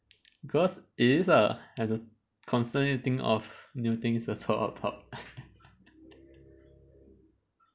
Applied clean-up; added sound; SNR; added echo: none; none; none; none.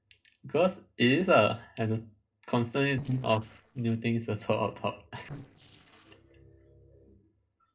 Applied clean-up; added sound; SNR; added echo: neural separator model SepFormer DNS4.